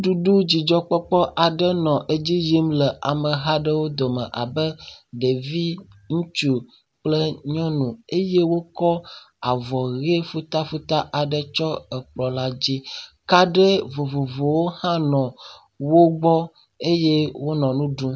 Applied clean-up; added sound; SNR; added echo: none; none; none; none.